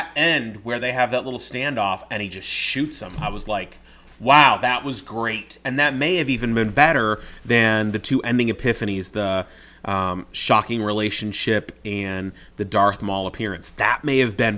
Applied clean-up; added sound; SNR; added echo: none; none; none; none.